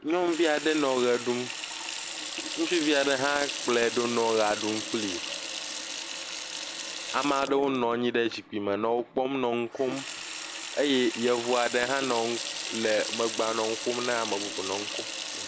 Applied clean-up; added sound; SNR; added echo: none; Sink (filling or washing) / Water tap, faucet; 7 dB; none.